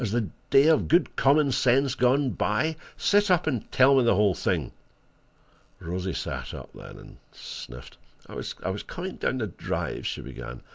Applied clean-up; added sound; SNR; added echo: none; none; none; none.